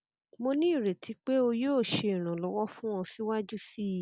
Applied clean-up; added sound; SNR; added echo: none; none; none; none.